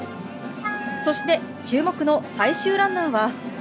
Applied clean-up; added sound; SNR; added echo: none; Wind instrument, woodwind instrument; 9 dB; none.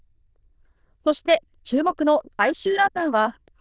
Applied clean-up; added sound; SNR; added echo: neural diffusion model UNIVERSE++.